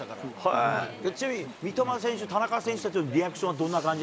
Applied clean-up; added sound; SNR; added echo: none; Chatter / Stream; 14 dB; none.